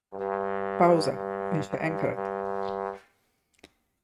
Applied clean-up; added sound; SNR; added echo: neural mask model RNNoise.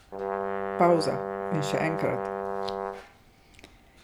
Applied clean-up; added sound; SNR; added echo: none; Brass instrument; 2 dB; none.